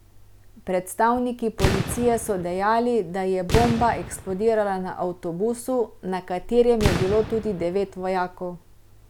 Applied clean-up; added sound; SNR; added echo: none; Fireworks; 5 dB; none.